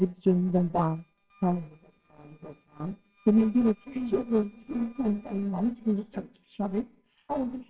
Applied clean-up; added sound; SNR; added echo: neural separator model SepFormer WHAMR!.